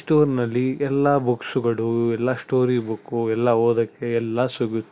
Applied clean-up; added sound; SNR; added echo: none; none; none; none.